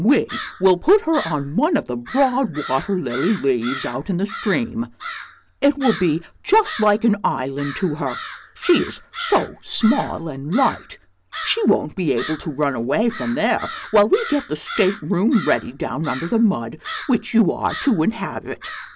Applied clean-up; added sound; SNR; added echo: none; Crow; 13 dB; none.